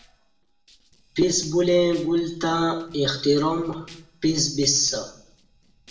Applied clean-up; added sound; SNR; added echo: neural separator model SepFormer DNS4.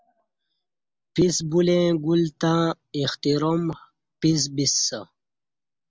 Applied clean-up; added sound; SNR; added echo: none; none; none; none.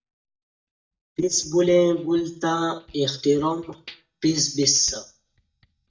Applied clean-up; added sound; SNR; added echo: neural mask model DeepFilterNet 3.